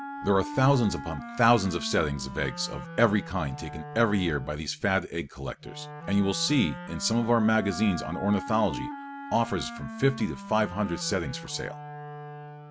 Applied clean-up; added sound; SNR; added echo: none; Wind instrument, woodwind instrument; 12 dB; none.